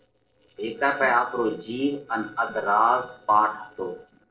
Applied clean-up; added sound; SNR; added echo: neural separator model SepFormer DNS4.